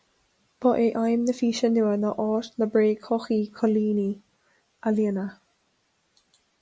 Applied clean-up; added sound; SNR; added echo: none; none; none; none.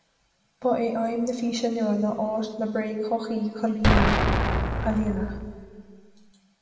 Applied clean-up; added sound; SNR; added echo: none; Explosion; -3 dB; reverberation time 2.0 s.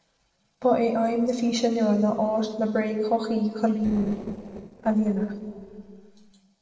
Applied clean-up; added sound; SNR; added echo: neural separator model SepFormer DNS4.